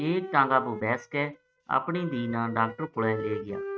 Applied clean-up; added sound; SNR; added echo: neural mask model RNNoise.